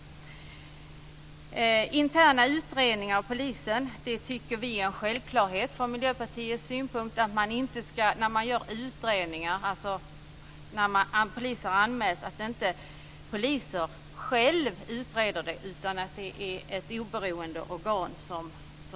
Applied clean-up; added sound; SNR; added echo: none; none; none; none.